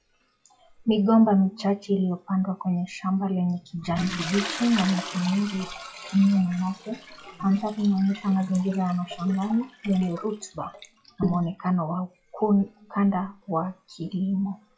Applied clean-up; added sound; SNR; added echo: classical method WPE with log-MMSE.